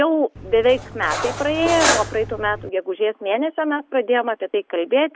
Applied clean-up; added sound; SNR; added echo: none; Cutlery, silverware; 5 dB; none.